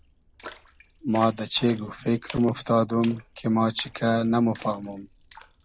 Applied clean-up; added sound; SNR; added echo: none; Splash, splatter; 19 dB; none.